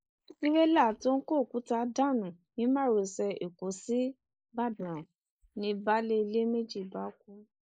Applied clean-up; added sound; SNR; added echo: neural mask model Resemble Enhance denoiser.